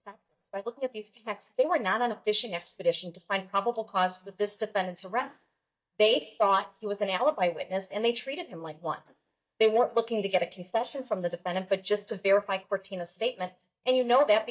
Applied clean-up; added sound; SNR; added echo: neural mask model DeepFilterNet 3.